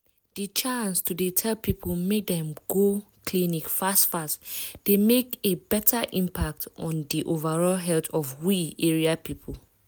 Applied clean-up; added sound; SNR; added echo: none; none; none; none.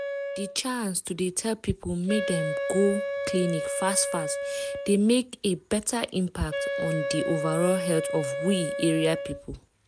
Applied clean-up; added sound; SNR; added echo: none; Wind instrument, woodwind instrument; 5 dB; none.